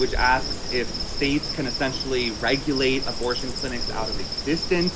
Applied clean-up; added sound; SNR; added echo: none; Insect; 3 dB; none.